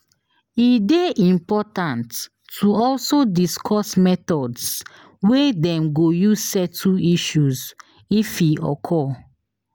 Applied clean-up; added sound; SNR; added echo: none; none; none; none.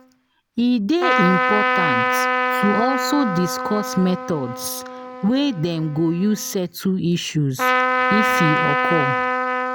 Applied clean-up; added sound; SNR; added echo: none; Trumpet; 0 dB; none.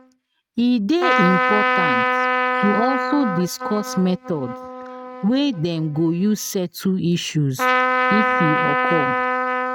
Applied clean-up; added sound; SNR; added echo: neural mask model RNNoise.